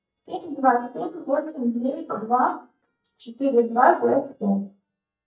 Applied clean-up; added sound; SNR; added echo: neural mask model DeepFilterNet 3.